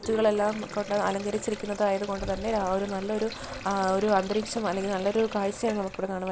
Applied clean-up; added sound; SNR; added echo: none; Sink (filling or washing); 13 dB; none.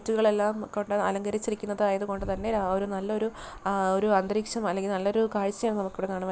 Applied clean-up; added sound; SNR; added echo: none; none; none; none.